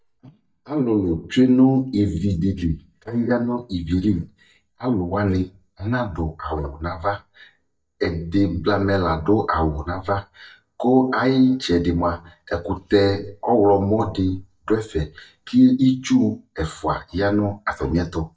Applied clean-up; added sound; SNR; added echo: neural mask model DeepFilterNet 3.